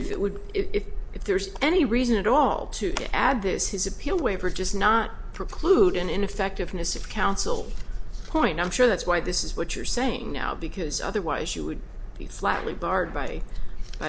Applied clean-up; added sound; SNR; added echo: none; none; none; none.